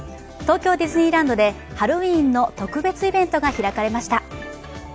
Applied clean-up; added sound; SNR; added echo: none; Gunshot, gunfire; 17 dB; none.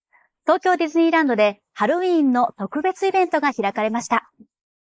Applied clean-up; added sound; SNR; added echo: neural mask model Resemble Enhance denoiser.